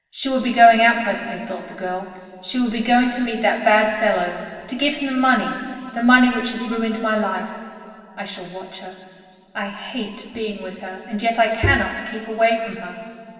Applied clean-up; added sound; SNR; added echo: none; Bowed string instrument; 4 dB; reverberation time 2.6 s.